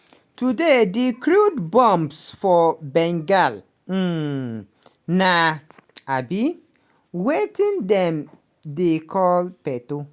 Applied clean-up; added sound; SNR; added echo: none; none; none; none.